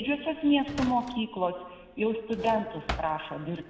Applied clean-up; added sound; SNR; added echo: none; Drawer open or close; 12 dB; reverberation time 1.4 s.